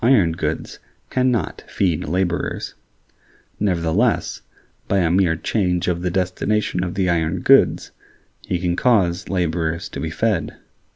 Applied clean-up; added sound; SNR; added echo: none; none; none; none.